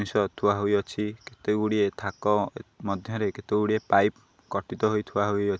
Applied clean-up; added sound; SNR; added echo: none; none; none; none.